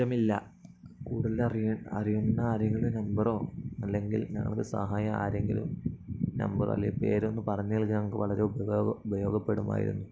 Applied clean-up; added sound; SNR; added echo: none; none; none; none.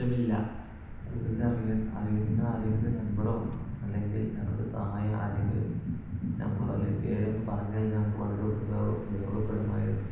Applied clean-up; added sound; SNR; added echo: none; Motor vehicle (road); 11 dB; reverberation time 1.1 s.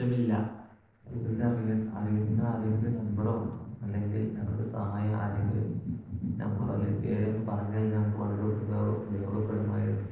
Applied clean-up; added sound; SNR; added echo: neural separator model SepFormer DNS4.